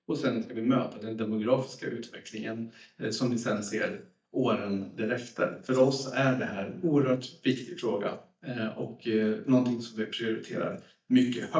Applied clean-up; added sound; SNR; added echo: neural mask model DeepFilterNet 3.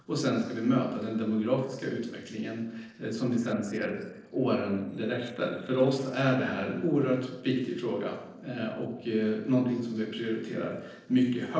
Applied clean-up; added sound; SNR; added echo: neural separator model SepFormer DNS4.